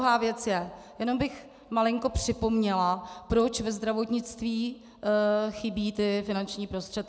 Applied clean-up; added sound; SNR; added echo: none; none; none; none.